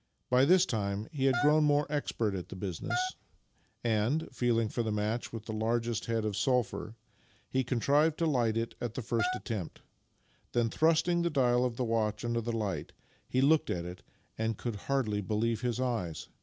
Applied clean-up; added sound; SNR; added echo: none; Wind instrument, woodwind instrument; 7 dB; none.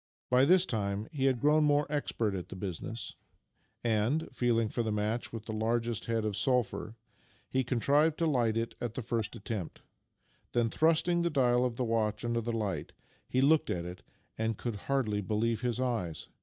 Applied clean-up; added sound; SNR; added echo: neural mask model DeepFilterNet 3.